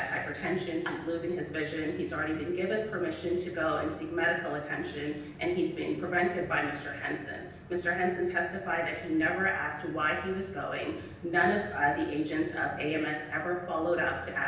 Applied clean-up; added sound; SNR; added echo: none; none; none; reverberation time 0.9 s.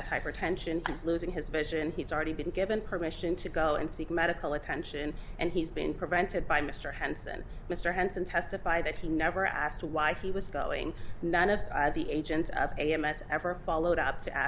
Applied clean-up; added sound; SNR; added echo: none; none; none; none.